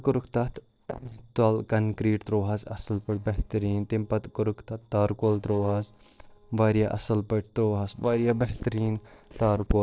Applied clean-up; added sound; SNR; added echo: neural separator model SepFormer DNS4.